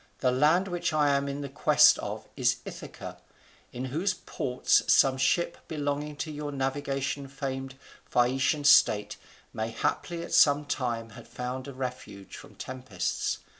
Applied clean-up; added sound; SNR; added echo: none; none; none; none.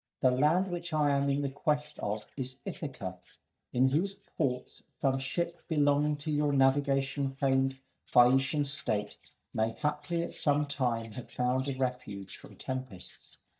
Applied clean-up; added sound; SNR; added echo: neural mask model DeepFilterNet 3.